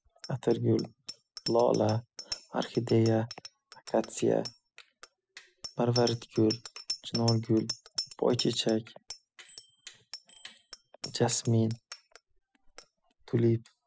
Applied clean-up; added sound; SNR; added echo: classical method spectral subtraction.